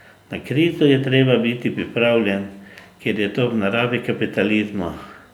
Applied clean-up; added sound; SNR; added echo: none; none; none; none.